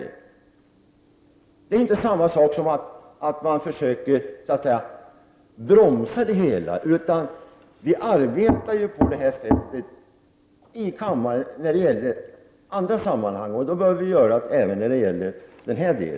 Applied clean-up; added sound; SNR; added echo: none; none; none; none.